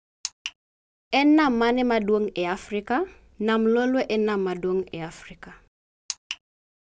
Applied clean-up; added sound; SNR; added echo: none; none; none; none.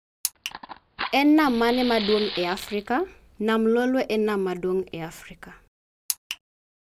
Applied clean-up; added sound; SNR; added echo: none; Fire; 12 dB; none.